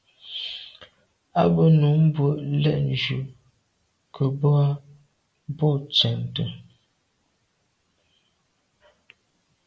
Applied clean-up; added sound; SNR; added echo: none; none; none; none.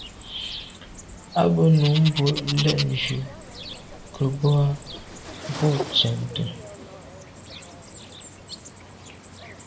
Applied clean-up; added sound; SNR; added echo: none; Cricket + Bird; 11 dB; none.